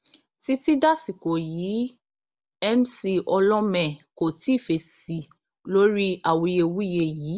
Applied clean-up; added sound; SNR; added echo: none; none; none; none.